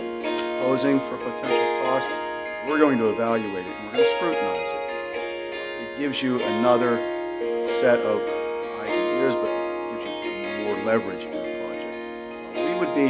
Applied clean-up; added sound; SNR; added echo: none; Harp; 0 dB; none.